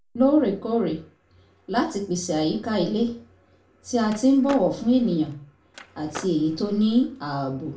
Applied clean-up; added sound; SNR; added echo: none; Skateboard; 18 dB; reverberation time 0.3 s.